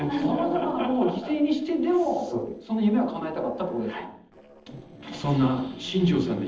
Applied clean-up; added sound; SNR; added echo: neural separator model SepFormer DNS4.